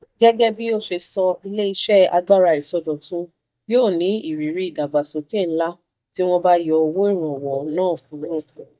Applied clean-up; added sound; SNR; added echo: neural mask model DeepFilterNet 3.